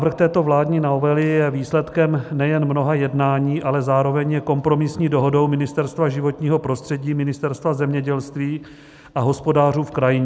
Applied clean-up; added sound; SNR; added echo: none; none; none; none.